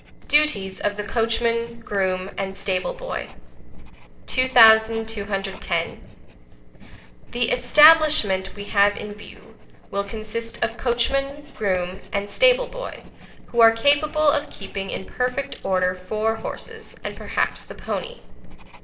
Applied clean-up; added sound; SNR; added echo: neural separator model SepFormer DNS4.